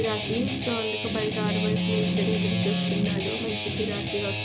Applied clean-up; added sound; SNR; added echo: none; Guitar + Wind instrument, woodwind instrument; -3 dB; none.